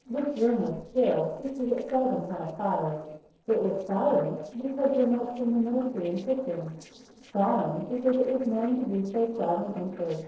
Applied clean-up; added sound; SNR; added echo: neural separator model SepFormer DNS4.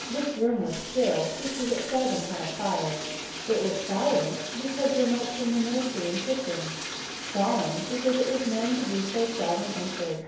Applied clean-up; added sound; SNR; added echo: none; Bathtub (filling or washing); 8 dB; reverberation time 1.0 s.